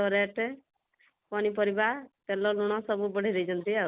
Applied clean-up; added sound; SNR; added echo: none; none; none; none.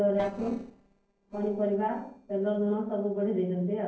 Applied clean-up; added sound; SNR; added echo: neural separator model SepFormer DNS4.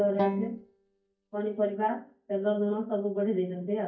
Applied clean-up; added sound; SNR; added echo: neural mask model DeepFilterNet 3.